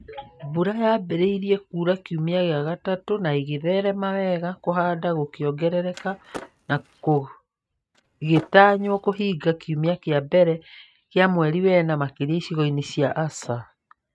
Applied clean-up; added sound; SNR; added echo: neural mask model RNNoise.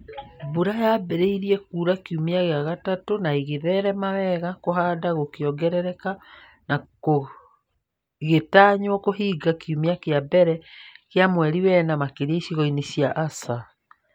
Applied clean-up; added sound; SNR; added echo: none; none; none; none.